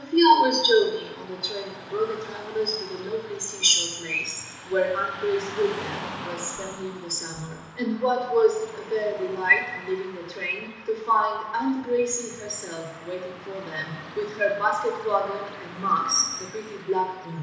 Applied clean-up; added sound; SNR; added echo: none; Car passing by / Traffic noise, roadway noise; 15 dB; reverberation time 1.0 s.